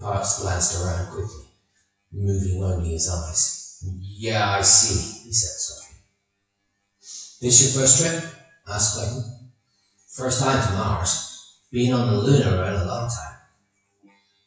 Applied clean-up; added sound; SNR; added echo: classical method WPE with log-MMSE.